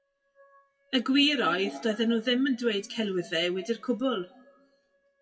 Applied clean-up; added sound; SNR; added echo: classical method WPE with log-MMSE.